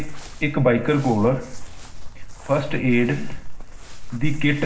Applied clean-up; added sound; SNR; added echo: none; Crumpling, crinkling; 4 dB; reverberation time 0.4 s.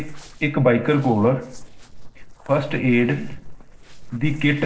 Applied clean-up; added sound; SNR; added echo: neural separator model SepFormer DNS4.